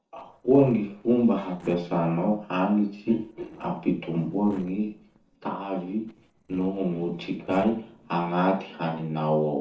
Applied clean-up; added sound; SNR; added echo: neural separator model SepFormer DNS4.